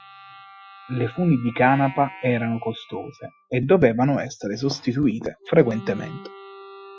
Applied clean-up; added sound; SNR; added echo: classical method Wiener filter.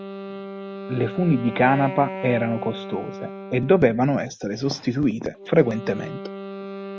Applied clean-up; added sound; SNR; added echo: none; Wind instrument, woodwind instrument; 11 dB; none.